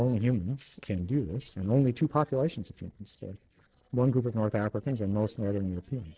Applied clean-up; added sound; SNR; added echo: neural separator model SepFormer DNS4.